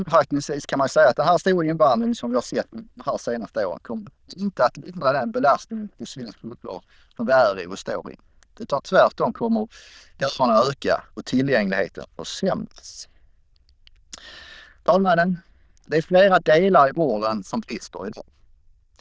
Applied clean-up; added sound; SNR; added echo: neural diffusion model UNIVERSE++.